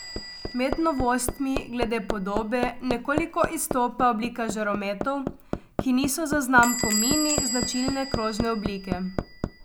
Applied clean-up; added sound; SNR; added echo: none; Squeak / Bell + Hammer; 5 dB; none.